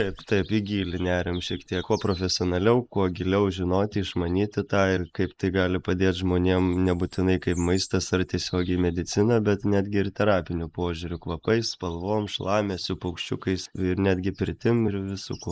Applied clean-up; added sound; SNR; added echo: neural mask model Resemble Enhance denoiser.